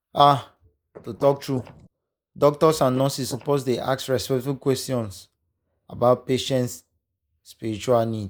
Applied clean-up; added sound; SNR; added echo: neural mask model Resemble Enhance denoiser.